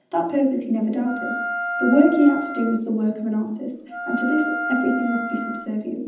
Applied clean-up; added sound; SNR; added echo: none; Wind instrument, woodwind instrument; 6 dB; reverberation time 0.8 s.